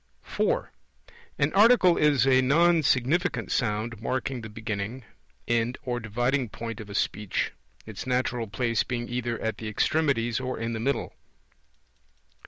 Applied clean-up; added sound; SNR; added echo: none; none; none; none.